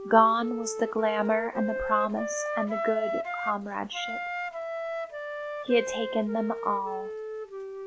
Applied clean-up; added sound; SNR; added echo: none; Wind instrument, woodwind instrument; 5 dB; none.